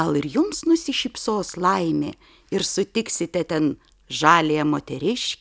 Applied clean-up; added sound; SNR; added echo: none; none; none; none.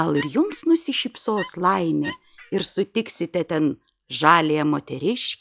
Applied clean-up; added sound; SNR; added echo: classical method log-MMSE.